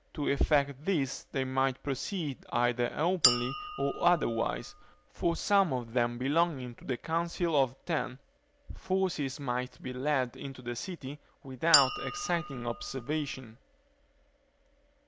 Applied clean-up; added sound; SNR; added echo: none; Chink, clink; 3 dB; none.